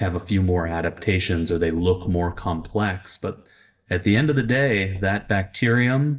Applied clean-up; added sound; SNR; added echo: neural mask model DeepFilterNet 3.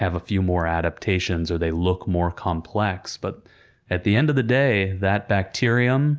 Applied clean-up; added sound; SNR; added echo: none; none; none; none.